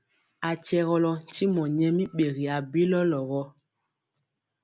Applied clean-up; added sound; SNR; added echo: none; none; none; none.